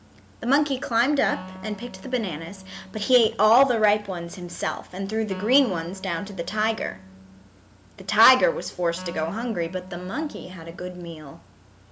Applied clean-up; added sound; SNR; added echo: none; Wind instrument, woodwind instrument; 17 dB; none.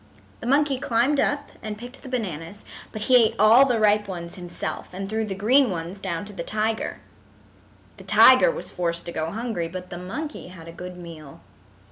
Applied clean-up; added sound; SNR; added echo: none; none; none; none.